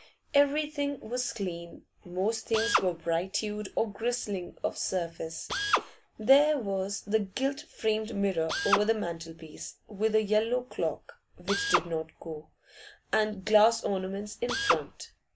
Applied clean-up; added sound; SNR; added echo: none; Drill; 8 dB; none.